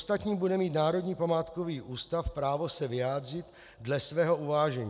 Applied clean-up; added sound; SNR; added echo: none; none; none; none.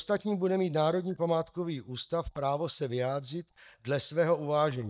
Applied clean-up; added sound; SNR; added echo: neural mask model DeepFilterNet 3.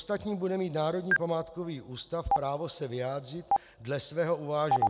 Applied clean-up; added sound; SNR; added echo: none; Stream; 2 dB; none.